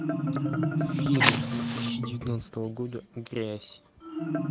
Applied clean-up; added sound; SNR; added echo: none; Fire + Marimba, xylophone; -5 dB; none.